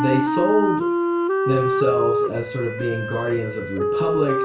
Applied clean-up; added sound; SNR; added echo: none; Wind instrument, woodwind instrument; -2 dB; reverberation time 0.3 s.